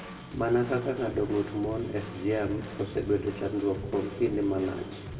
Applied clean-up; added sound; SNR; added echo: none; Drum / Drum kit; 12 dB; reverberation time 1.8 s.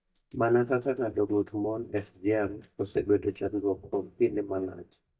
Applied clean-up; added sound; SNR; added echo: neural mask model DeepFilterNet 3.